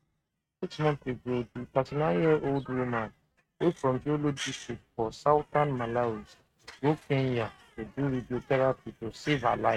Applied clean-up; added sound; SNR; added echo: neural mask model RNNoise.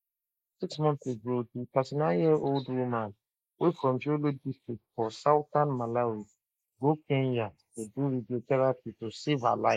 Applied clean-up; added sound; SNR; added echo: neural mask model Resemble Enhance denoiser.